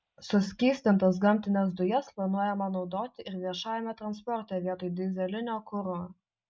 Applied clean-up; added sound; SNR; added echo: none; none; none; none.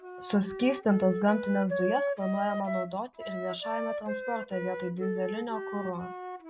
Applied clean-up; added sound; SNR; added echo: none; Wind instrument, woodwind instrument; 5 dB; none.